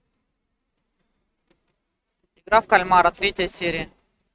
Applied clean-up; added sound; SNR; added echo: neural mask model RNNoise.